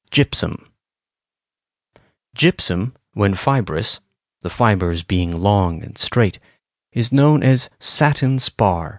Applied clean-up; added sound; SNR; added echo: none; none; none; none.